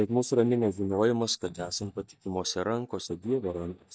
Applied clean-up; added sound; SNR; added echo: neural mask model DeepFilterNet 3.